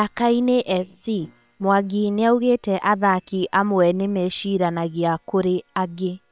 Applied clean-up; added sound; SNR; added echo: neural separator model SepFormer WHAM!.